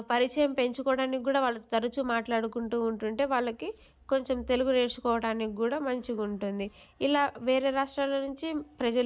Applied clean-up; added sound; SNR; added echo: none; none; none; none.